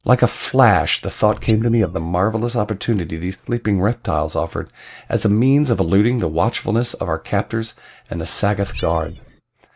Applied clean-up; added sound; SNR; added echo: neural mask model DeepFilterNet 3.